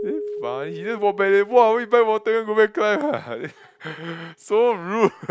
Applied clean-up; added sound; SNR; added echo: none; Keyboard (musical); 16 dB; none.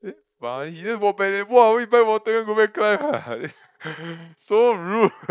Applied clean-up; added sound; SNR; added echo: neural mask model DeepFilterNet 3.